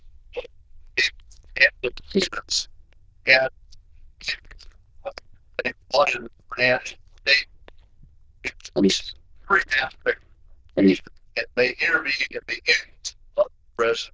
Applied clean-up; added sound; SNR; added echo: neural diffusion model UNIVERSE++.